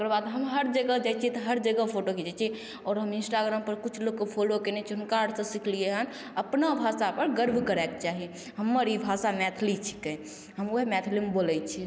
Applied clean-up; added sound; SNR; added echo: none; none; none; none.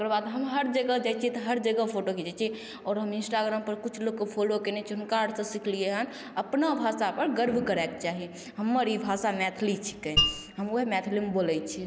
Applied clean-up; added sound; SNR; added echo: none; Mallet percussion; 0 dB; none.